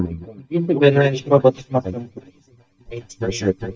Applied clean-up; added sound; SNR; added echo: neural mask model DeepFilterNet 3.